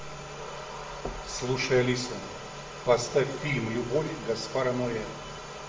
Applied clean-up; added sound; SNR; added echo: none; Knock; 17 dB; reverberation time 0.6 s.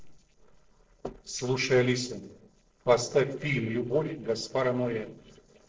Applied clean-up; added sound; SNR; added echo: neural separator model SepFormer DNS4.